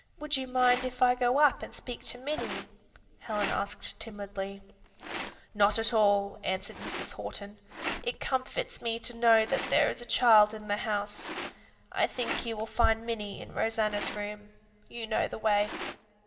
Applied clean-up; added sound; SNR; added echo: none; Rattle; 13 dB; reverberation time 0.5 s.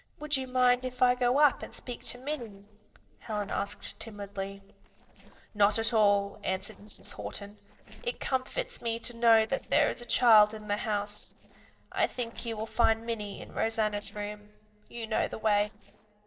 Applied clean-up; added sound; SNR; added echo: neural separator model SepFormer DNS4.